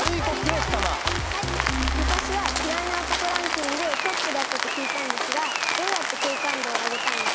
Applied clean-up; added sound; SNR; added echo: none; Rain; -2 dB; none.